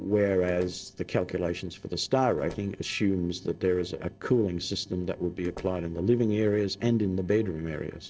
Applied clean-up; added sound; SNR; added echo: neural separator model SepFormer DNS4.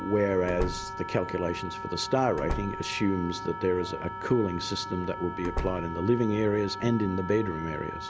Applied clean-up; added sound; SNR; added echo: none; Wind instrument, woodwind instrument + Slam; 8 dB; none.